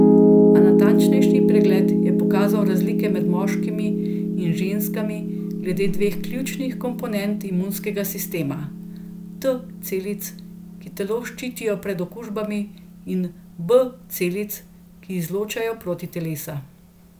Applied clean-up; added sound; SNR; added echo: none; Piano; -5 dB; none.